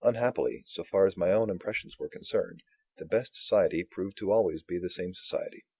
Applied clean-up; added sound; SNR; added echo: none; none; none; none.